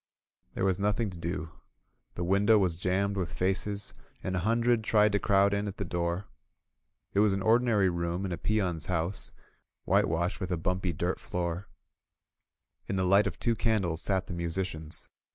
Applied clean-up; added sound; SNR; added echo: none; none; none; none.